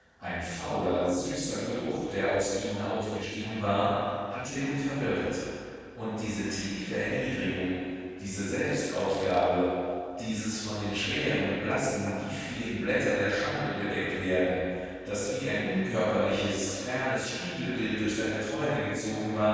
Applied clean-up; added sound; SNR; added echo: neural separator model SepFormer DNS4.